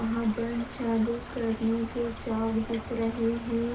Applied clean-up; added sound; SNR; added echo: none; Stream / Trickle, dribble; 11 dB; reverberation time 0.3 s.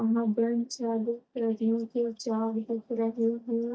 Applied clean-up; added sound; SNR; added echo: neural mask model DeepFilterNet 3.